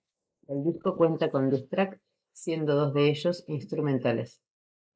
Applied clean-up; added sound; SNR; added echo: neural mask model Resemble Enhance denoiser.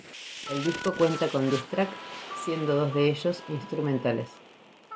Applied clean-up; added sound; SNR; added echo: none; Fire + Harmonica; 11 dB; none.